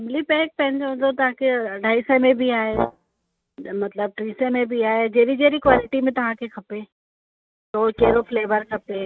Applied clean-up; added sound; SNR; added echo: neural mask model RNNoise.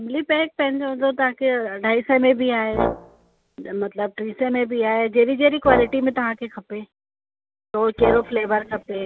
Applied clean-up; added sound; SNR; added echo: none; Brass instrument; 6 dB; none.